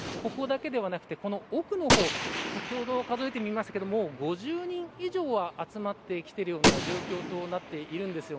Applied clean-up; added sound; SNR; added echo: none; Gunshot, gunfire; 1 dB; none.